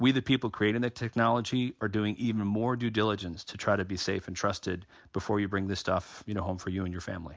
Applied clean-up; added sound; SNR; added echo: none; none; none; none.